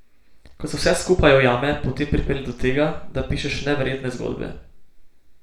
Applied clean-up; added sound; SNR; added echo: none; none; none; reverberation time 0.4 s.